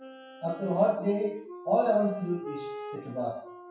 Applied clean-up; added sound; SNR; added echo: classical method WPE with log-MMSE.